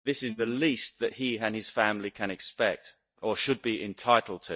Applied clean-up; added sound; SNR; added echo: neural mask model DeepFilterNet 3.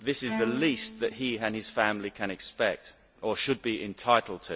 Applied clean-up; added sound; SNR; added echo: none; Bowed string instrument; 11 dB; none.